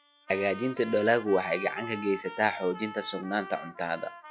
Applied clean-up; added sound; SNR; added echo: classical method log-MMSE.